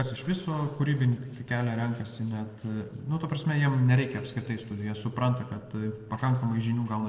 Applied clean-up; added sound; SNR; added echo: neural separator model SepFormer DNS4.